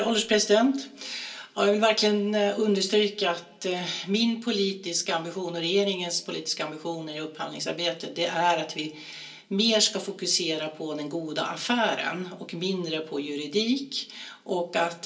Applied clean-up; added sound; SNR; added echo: none; none; none; reverberation time 0.3 s.